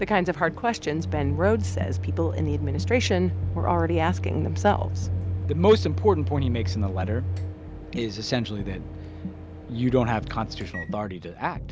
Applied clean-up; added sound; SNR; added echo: none; Microwave oven; 4 dB; none.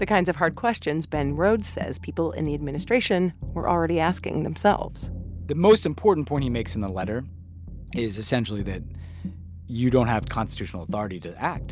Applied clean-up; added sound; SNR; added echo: none; none; none; none.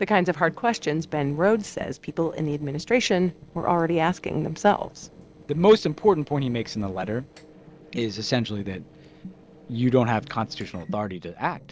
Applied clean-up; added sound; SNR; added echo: neural separator model SepFormer DNS4.